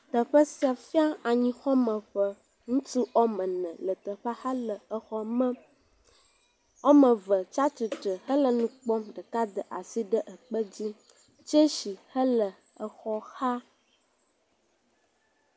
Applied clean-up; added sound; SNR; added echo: none; none; none; none.